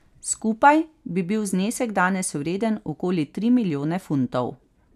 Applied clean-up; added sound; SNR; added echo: none; none; none; none.